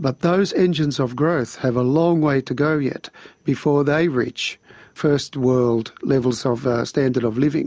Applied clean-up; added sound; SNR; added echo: none; none; none; none.